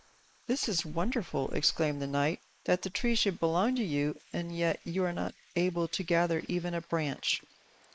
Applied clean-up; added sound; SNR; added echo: neural mask model Resemble Enhance denoiser.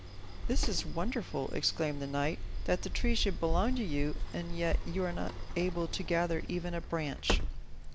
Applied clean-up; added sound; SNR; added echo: none; Sliding door; -1 dB; none.